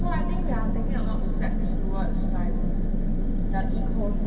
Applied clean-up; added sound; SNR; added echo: none; none; none; reverberation time 2.5 s.